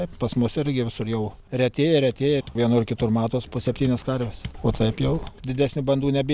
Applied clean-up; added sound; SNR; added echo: none; Computer keyboard; 19 dB; none.